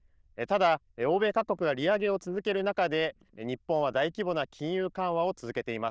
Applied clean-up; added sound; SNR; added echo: neural diffusion model UNIVERSE++.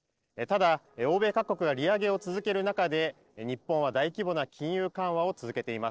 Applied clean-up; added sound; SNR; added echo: neural separator model SepFormer DNS4.